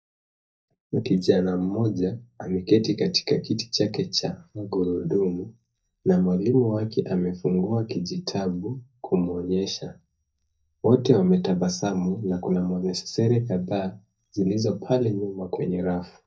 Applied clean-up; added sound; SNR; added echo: neural mask model DeepFilterNet 3.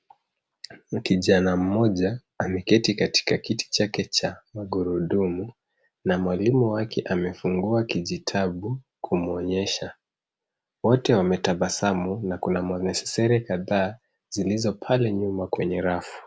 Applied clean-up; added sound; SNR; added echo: none; none; none; none.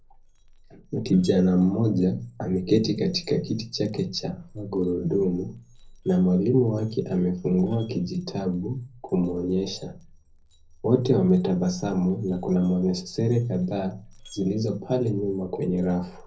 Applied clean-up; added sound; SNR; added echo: neural separator model SepFormer DNS4.